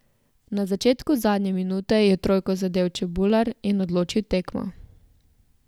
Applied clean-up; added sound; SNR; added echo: none; none; none; none.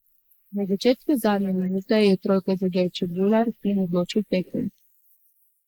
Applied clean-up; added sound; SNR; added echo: neural mask model Resemble Enhance denoiser.